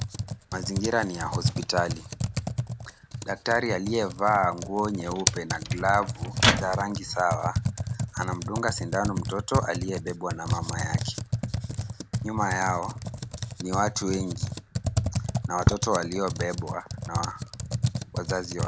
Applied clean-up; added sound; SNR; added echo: none; Computer keyboard + Microwave oven; 0 dB; none.